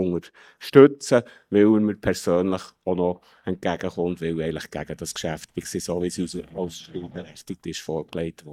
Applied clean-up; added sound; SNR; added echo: neural mask model DeepFilterNet 3.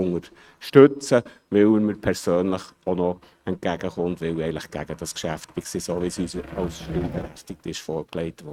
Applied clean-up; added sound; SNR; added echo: neural mask model RNNoise.